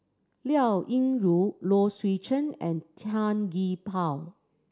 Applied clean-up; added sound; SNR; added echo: none; none; none; none.